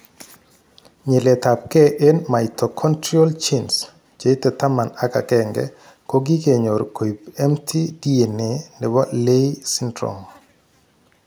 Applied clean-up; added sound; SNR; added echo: none; none; none; none.